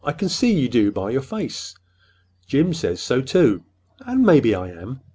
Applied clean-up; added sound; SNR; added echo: none; none; none; none.